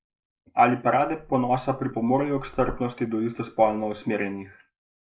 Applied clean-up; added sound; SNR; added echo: neural mask model Resemble Enhance denoiser.